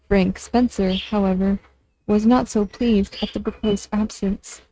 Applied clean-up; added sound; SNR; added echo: neural mask model RNNoise.